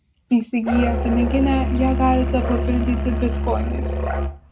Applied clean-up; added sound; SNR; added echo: none; Musical instrument; 0 dB; none.